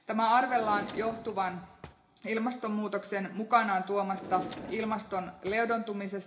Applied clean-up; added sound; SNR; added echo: none; Drawer open or close; 14 dB; reverberation time 0.4 s.